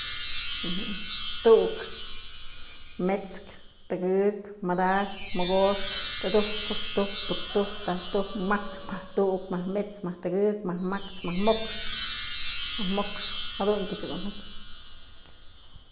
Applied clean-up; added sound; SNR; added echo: none; Chime; -2 dB; none.